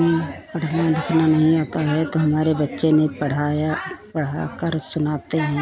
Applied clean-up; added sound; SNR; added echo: none; none; none; none.